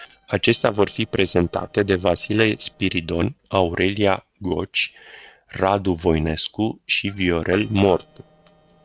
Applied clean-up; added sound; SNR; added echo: neural separator model SepFormer DNS4.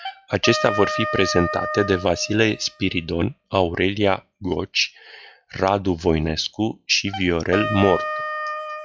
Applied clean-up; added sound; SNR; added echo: classical method log-MMSE.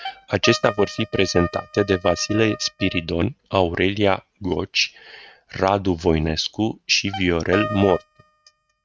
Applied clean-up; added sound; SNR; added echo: neural mask model RNNoise.